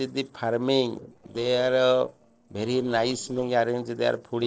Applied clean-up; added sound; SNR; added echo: neural separator model SepFormer DNS4.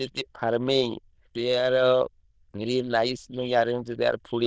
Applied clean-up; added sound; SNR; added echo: neural diffusion model UNIVERSE++.